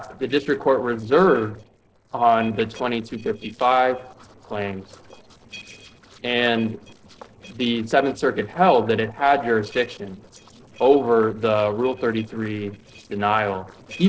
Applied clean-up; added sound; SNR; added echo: neural separator model SepFormer DNS4.